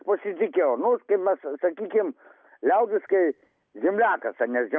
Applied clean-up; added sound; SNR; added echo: none; none; none; none.